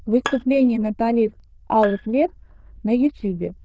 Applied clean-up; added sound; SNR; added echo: neural diffusion model UNIVERSE++.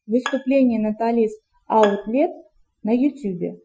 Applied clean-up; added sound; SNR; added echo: classical method Wiener filter.